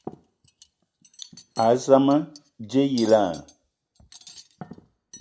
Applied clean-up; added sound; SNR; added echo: none; Cutlery, silverware; 19 dB; none.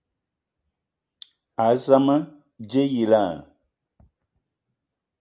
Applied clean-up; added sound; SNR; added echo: none; none; none; none.